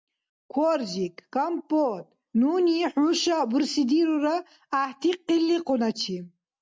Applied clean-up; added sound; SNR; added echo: none; none; none; none.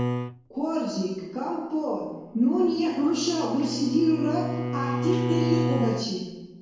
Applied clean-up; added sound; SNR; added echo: none; Bowed string instrument; 5 dB; reverberation time 1.0 s.